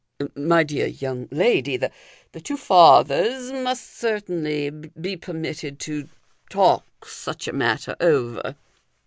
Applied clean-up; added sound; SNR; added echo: none; none; none; none.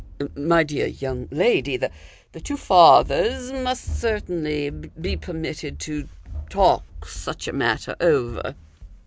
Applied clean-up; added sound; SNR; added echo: none; Run; 13 dB; none.